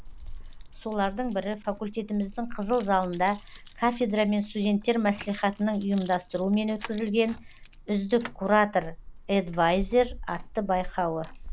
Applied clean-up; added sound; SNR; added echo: none; Keys jangling; 13 dB; none.